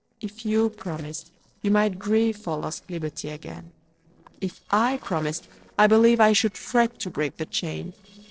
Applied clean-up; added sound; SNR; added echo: neural separator model SepFormer DNS4.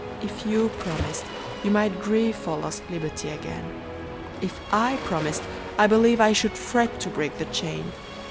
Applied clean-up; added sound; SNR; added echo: none; Waves, surf + Musical instrument; 9 dB; none.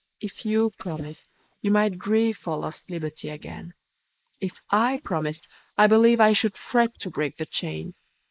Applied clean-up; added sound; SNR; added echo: neural mask model Resemble Enhance denoiser.